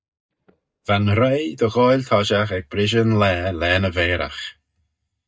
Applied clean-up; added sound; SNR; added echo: neural mask model DeepFilterNet 3.